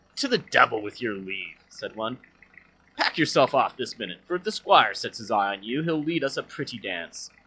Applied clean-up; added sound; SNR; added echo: classical method log-MMSE.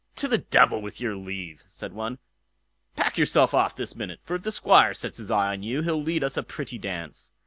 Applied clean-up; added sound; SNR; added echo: none; none; none; none.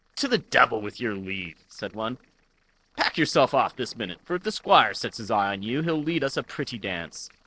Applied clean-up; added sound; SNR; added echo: neural separator model SepFormer DNS4.